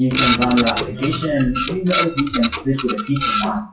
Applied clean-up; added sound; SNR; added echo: classical method WPE with log-MMSE.